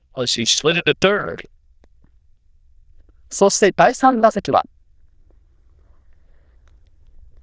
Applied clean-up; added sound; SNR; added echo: neural diffusion model UNIVERSE++.